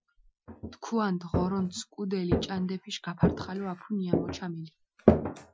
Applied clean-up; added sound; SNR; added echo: classical method Wiener filter.